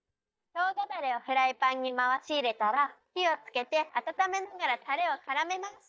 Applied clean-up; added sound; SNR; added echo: neural mask model DeepFilterNet 3.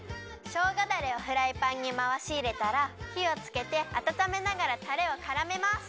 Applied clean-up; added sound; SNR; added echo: none; none; none; none.